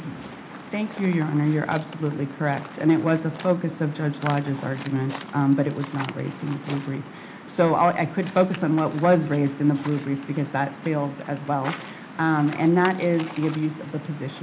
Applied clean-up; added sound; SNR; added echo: none; Waves, surf; 14 dB; reverberation time 0.4 s.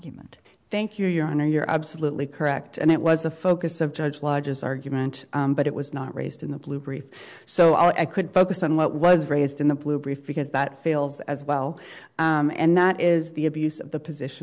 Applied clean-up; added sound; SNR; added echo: none; none; none; none.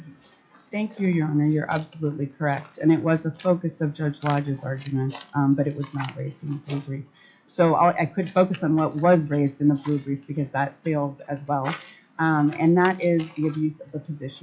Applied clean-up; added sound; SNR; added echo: classical method WPE with log-MMSE.